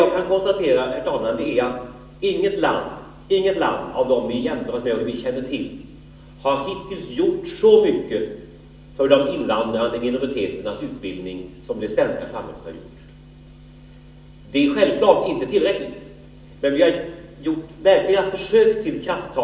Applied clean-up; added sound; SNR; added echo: none; none; none; reverberation time 0.9 s.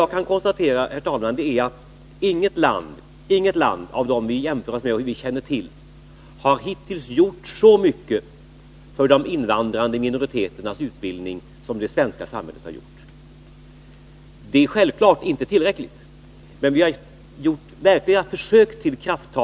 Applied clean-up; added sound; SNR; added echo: none; none; none; none.